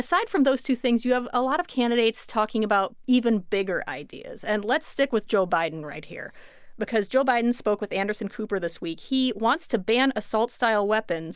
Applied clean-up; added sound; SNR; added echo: none; none; none; none.